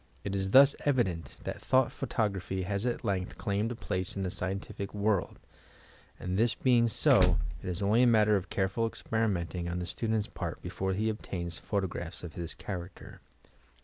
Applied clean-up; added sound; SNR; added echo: none; Door / Car; 2 dB; none.